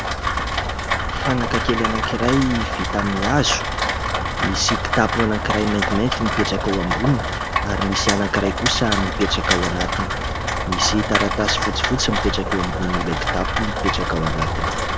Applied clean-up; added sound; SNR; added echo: none; Rain; -1 dB; none.